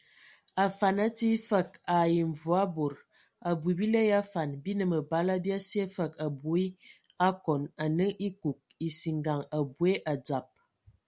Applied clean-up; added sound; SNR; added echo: none; none; none; none.